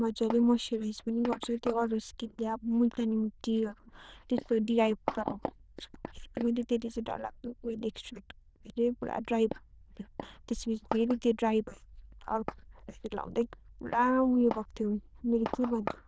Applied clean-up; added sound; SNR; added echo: neural diffusion model UNIVERSE++.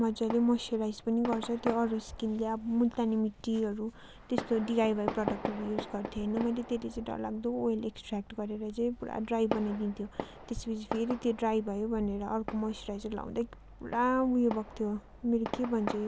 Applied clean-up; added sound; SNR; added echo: none; Fireworks; 11 dB; none.